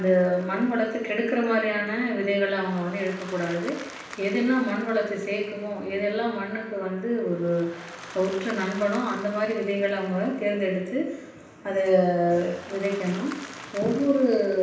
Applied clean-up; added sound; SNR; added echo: none; Applause; 20 dB; reverberation time 0.9 s.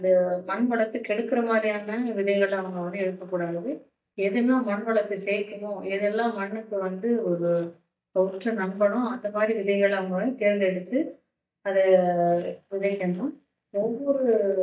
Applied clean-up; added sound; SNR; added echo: neural mask model DeepFilterNet 3.